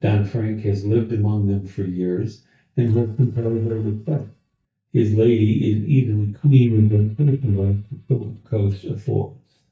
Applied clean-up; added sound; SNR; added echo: neural mask model DeepFilterNet 3.